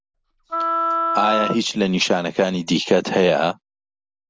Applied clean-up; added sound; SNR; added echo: none; Wind instrument, woodwind instrument; 2 dB; none.